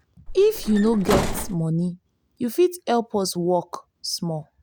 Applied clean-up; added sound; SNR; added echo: none; Bus; 4 dB; none.